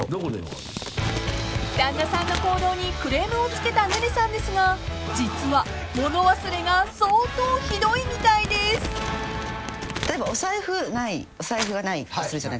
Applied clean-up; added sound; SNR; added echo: none; Crumpling, crinkling; 13 dB; none.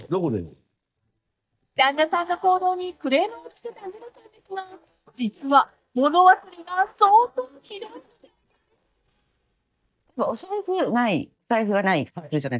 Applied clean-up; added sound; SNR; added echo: neural mask model DeepFilterNet 3.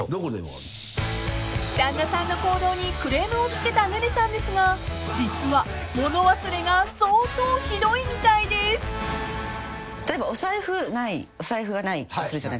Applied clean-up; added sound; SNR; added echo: none; none; none; none.